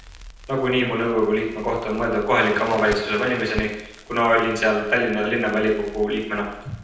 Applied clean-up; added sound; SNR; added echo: none; Crackle; 17 dB; reverberation time 0.9 s.